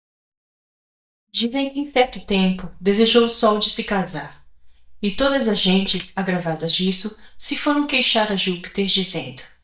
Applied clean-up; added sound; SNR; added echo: neural mask model DeepFilterNet 3.